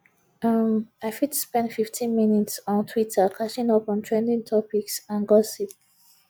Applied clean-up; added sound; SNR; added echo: none; none; none; none.